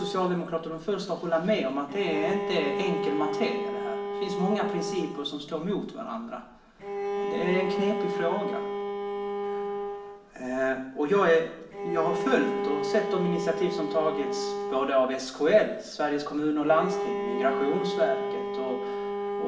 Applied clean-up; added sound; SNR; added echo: none; Bowed string instrument; 4 dB; reverberation time 0.9 s.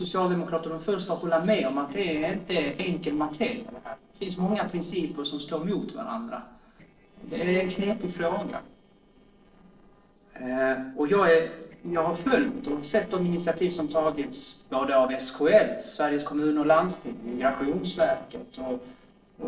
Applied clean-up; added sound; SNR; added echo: neural separator model SepFormer DNS4.